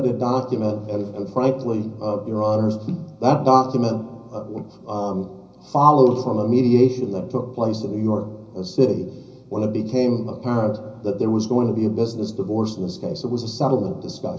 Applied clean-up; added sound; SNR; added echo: none; none; none; reverberation time 0.5 s.